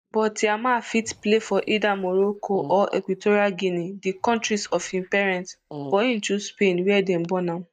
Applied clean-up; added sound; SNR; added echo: neural mask model DeepFilterNet 3.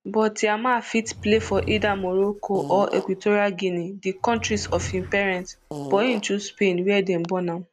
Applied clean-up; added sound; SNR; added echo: none; Fart / Drawer open or close; 12 dB; none.